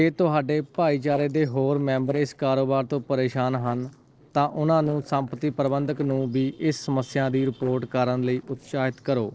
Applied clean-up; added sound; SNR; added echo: neural separator model SepFormer DNS4.